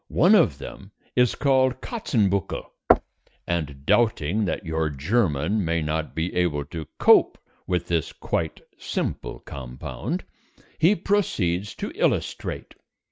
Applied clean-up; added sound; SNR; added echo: neural mask model RNNoise.